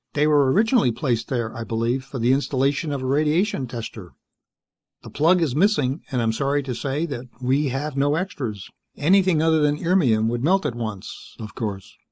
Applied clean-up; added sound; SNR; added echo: neural mask model Resemble Enhance denoiser.